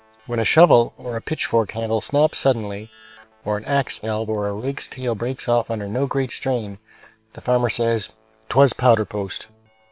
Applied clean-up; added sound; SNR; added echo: neural separator model SepFormer WHAM!.